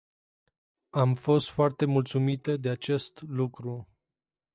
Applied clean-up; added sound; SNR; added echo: neural mask model DeepFilterNet 3.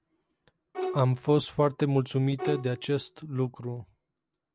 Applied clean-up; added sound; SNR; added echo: none; Bowed string instrument; 8 dB; none.